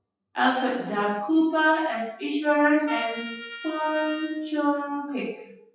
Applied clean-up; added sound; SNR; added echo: classical method WPE with log-MMSE.